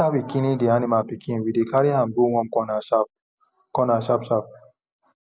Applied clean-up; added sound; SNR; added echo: none; none; none; none.